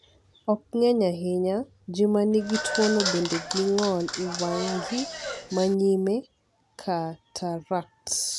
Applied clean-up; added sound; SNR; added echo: none; Applause / Clapping; 6 dB; none.